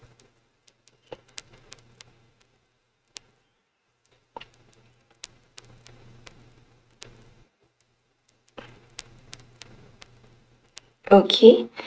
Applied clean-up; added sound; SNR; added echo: neural mask model RNNoise.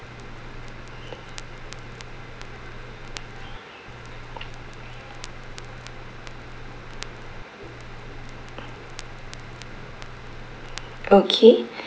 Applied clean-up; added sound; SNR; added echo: none; Crackle; 11 dB; none.